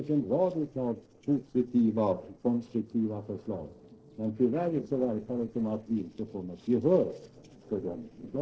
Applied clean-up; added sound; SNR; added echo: neural separator model SepFormer DNS4.